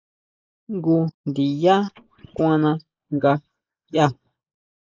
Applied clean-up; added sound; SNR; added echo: neural mask model Resemble Enhance denoiser.